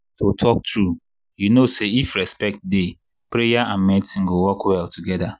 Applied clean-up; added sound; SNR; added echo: none; none; none; none.